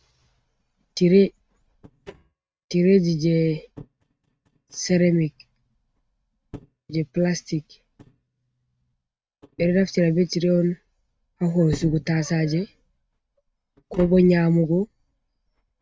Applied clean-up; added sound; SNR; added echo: neural mask model RNNoise.